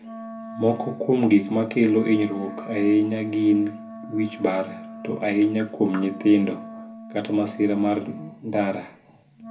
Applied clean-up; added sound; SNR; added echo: none; Wind instrument, woodwind instrument; 15 dB; reverberation time 0.3 s.